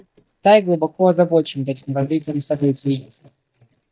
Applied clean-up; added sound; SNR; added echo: neural mask model DeepFilterNet 3.